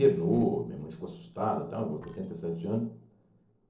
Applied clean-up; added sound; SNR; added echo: neural separator model SepFormer DNS4.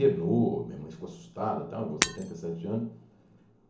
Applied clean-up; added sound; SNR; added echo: none; Shatter; 5 dB; reverberation time 0.8 s.